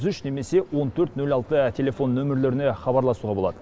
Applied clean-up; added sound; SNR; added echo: none; none; none; none.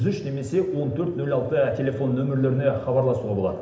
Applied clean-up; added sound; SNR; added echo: none; none; none; reverberation time 0.8 s.